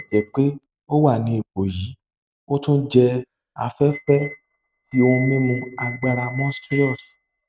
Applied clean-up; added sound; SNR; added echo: neural mask model RNNoise.